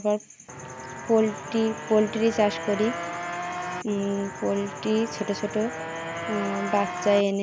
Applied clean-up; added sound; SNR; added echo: none; Motorcycle; 8 dB; none.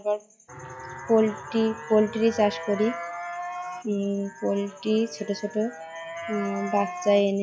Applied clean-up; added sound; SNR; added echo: classical method log-MMSE.